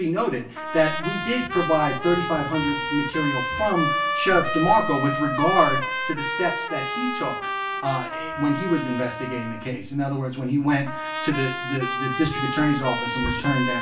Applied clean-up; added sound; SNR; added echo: none; Trumpet; 4 dB; reverberation time 0.3 s.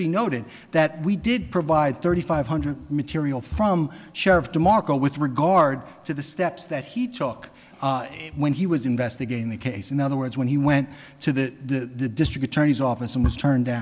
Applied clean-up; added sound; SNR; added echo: none; none; none; none.